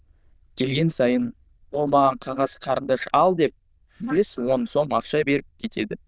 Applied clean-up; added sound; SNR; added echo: neural diffusion model UNIVERSE++.